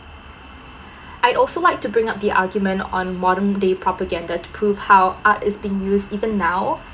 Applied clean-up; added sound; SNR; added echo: none; none; none; none.